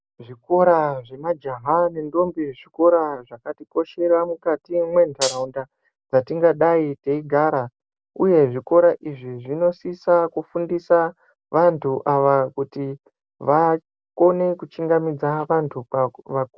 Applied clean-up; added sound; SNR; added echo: none; Hi-hat; 6 dB; none.